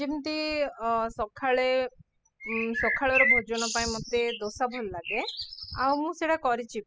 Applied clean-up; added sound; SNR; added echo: classical method spectral subtraction.